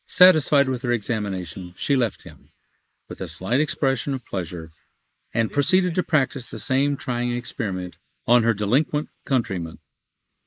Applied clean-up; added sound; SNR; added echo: neural mask model Resemble Enhance denoiser.